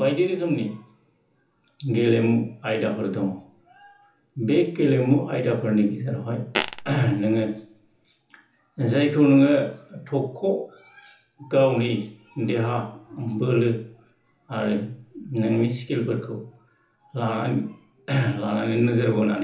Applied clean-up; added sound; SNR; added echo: none; Fart; 6 dB; reverberation time 0.7 s.